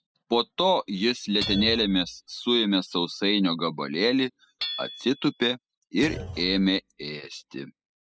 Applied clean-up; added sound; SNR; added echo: classical method spectral subtraction.